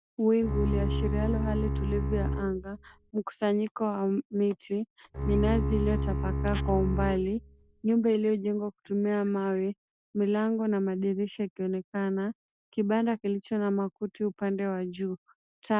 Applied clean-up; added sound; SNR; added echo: none; Bowed string instrument; 1 dB; none.